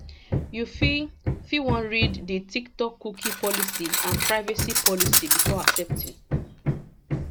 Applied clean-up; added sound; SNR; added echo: none; Hammer + Cutlery, silverware; -4 dB; none.